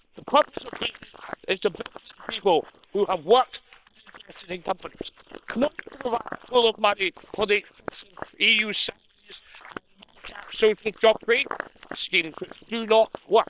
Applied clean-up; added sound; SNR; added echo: neural separator model SepFormer WHAM!.